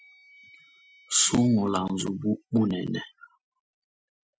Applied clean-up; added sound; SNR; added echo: classical method Wiener filter.